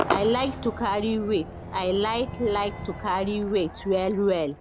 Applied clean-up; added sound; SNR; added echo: none; Crowd / Cheering / Fireworks; 8 dB; none.